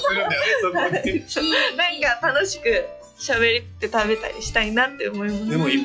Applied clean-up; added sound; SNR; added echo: classical method log-MMSE.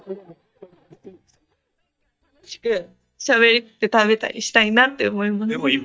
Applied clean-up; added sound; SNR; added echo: neural mask model DeepFilterNet 3.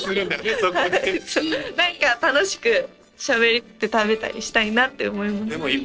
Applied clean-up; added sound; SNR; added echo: neural separator model SepFormer DNS4.